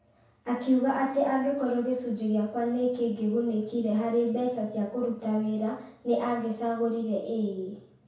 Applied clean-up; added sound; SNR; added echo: none; none; none; reverberation time 0.6 s.